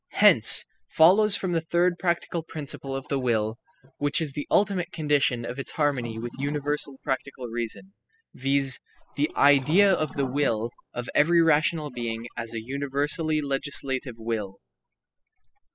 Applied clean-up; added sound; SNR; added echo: classical method spectral subtraction.